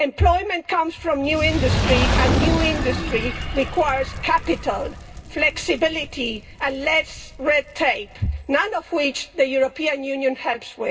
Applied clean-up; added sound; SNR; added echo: none; Fire; 5 dB; reverberation time 0.2 s.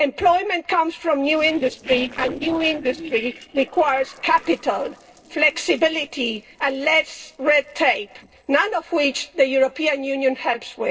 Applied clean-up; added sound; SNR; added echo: neural separator model SepFormer DNS4.